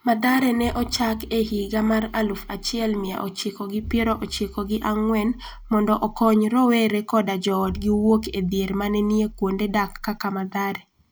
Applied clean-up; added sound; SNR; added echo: none; Explosion; 17 dB; none.